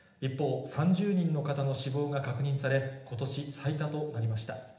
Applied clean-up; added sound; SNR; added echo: none; none; none; reverberation time 0.8 s.